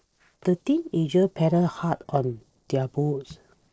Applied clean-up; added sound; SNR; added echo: neural separator model SepFormer DNS4.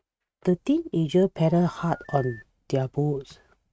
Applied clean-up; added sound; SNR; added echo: neural mask model RNNoise.